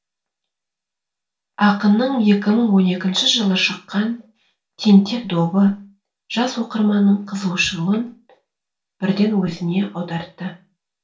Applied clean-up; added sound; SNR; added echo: none; none; none; reverberation time 0.3 s.